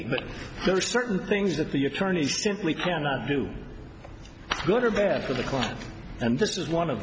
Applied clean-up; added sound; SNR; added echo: none; none; none; none.